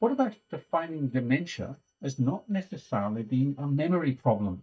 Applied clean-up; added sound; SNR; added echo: neural mask model DeepFilterNet 3.